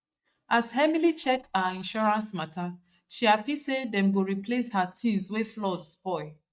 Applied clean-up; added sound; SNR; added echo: neural mask model DeepFilterNet 3.